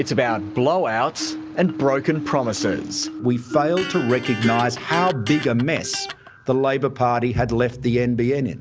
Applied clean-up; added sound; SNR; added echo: none; Electric guitar + Marimba, xylophone; 11 dB; none.